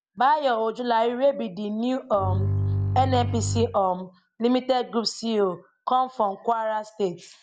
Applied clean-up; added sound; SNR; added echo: none; Bowed string instrument; 1 dB; none.